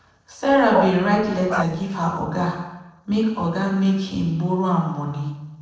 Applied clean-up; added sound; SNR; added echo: neural separator model SepFormer DNS4.